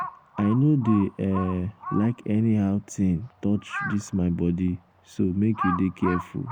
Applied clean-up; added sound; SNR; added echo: none; Crow; 12 dB; none.